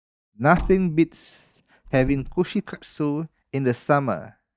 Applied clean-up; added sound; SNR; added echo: neural mask model DeepFilterNet 3.